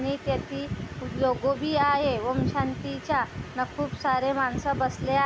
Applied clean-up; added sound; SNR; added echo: none; none; none; none.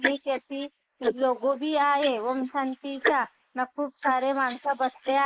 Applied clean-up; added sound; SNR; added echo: neural mask model Resemble Enhance denoiser.